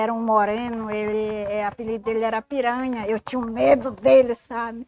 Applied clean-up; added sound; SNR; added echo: neural mask model RNNoise.